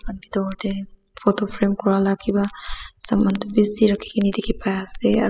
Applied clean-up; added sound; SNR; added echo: classical method spectral subtraction.